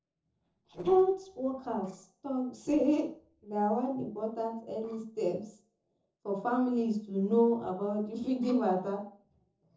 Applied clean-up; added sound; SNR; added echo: neural separator model SepFormer DNS4.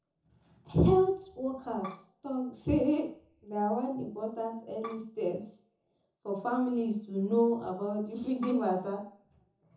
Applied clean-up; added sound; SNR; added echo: none; Bowed string instrument; 15 dB; reverberation time 0.5 s.